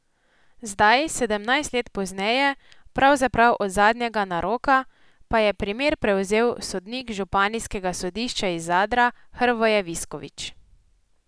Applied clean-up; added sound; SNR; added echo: none; none; none; none.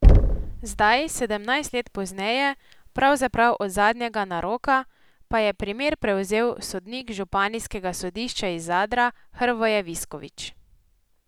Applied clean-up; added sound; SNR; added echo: none; Knock; -3 dB; none.